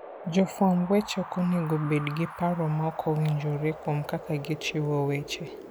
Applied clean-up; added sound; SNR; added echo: none; Wind; 14 dB; none.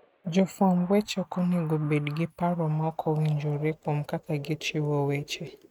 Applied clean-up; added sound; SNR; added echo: neural mask model RNNoise.